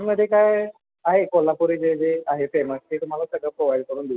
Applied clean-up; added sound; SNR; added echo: none; none; none; none.